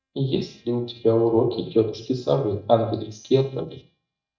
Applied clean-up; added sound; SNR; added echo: neural mask model DeepFilterNet 3.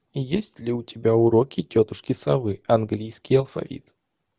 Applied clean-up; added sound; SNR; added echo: none; none; none; none.